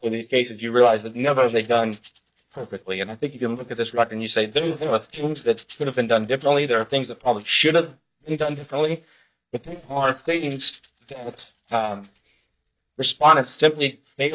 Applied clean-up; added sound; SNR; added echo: neural mask model DeepFilterNet 3.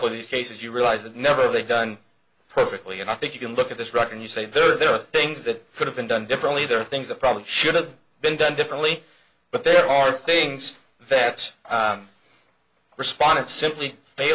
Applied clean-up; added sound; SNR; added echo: none; none; none; none.